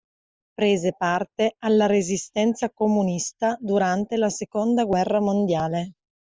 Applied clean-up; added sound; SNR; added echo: neural mask model Resemble Enhance denoiser.